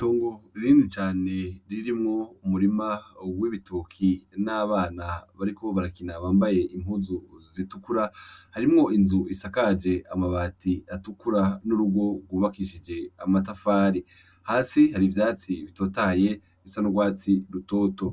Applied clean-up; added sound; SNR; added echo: none; none; none; none.